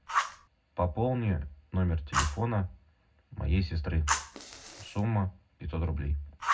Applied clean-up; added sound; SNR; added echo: none; Fire; 6 dB; reverberation time 0.3 s.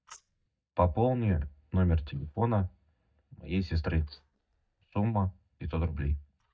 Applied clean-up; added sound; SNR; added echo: neural mask model DeepFilterNet 3.